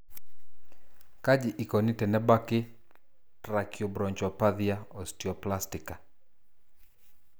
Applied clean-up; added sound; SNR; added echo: none; none; none; none.